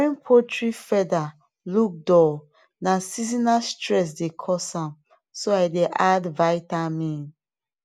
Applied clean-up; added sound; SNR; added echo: none; none; none; none.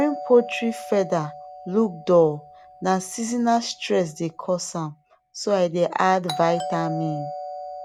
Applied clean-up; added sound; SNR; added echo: none; Doorbell; 13 dB; none.